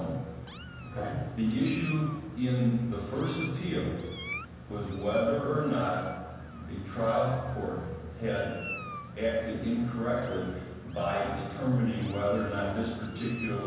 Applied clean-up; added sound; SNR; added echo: none; Meow; 17 dB; reverberation time 1.1 s.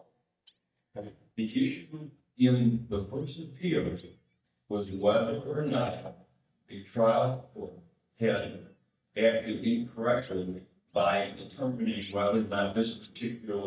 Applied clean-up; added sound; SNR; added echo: neural mask model DeepFilterNet 3.